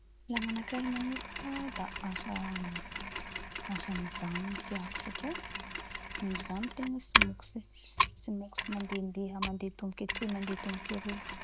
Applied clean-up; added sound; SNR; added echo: none; Mechanisms; -3 dB; none.